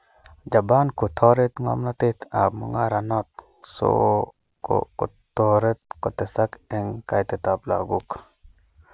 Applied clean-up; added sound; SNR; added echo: none; none; none; none.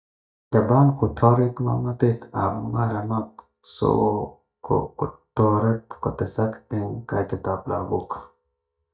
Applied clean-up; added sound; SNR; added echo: neural mask model DeepFilterNet 3.